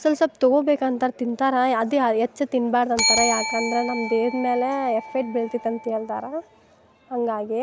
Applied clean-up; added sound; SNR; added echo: none; Bell; 6 dB; none.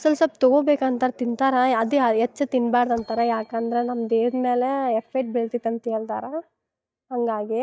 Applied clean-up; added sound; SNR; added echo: neural mask model DeepFilterNet 3.